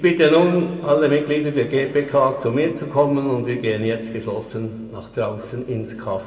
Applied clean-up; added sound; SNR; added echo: none; none; none; reverberation time 1.8 s.